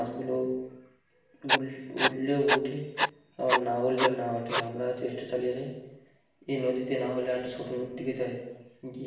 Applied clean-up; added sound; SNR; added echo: none; Writing; -1 dB; reverberation time 0.9 s.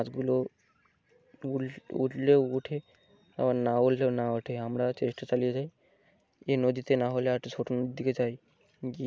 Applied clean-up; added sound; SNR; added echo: none; none; none; none.